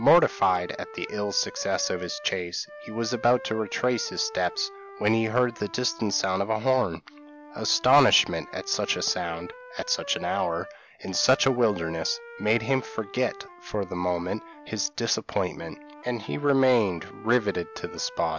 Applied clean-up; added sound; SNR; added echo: none; Wind instrument, woodwind instrument; 17 dB; none.